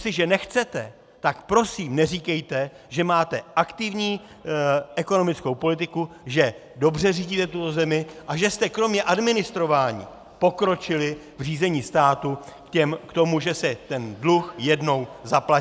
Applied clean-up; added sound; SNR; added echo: none; none; none; none.